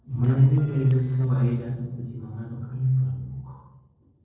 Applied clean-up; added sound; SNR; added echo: neural separator model SepFormer DNS4.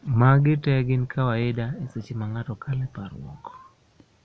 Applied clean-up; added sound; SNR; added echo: none; none; none; none.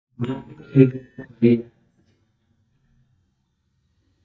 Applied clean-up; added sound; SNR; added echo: neural mask model DeepFilterNet 3.